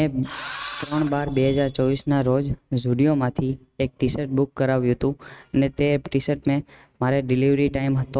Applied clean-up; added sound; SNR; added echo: neural mask model RNNoise.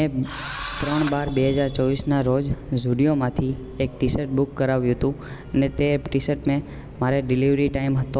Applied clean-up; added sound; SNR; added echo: none; Engine / Drill; 12 dB; none.